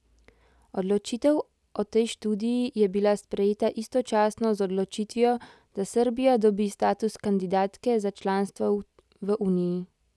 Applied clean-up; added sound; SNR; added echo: none; none; none; none.